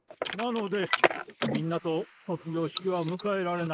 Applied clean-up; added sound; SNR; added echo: neural mask model Resemble Enhance denoiser.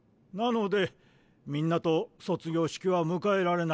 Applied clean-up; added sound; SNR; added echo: none; none; none; none.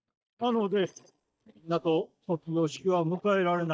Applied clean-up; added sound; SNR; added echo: neural mask model DeepFilterNet 3.